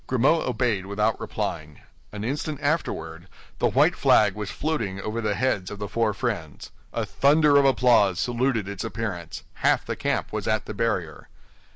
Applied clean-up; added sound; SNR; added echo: none; none; none; none.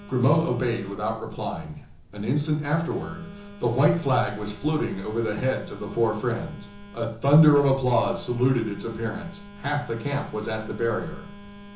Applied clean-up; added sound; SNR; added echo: none; Telephone; 19 dB; reverberation time 0.7 s.